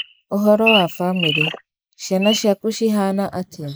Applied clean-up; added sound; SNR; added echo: neural mask model Resemble Enhance denoiser.